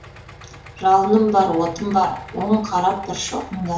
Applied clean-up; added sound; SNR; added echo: none; Idling; 20 dB; reverberation time 0.7 s.